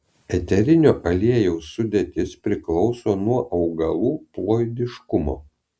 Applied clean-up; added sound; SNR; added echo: none; none; none; none.